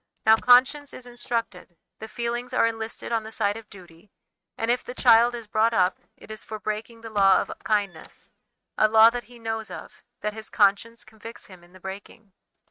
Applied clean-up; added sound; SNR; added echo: neural mask model RNNoise.